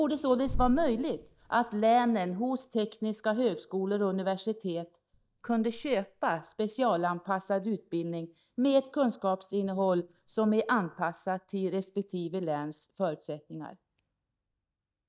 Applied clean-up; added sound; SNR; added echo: neural mask model DeepFilterNet 3.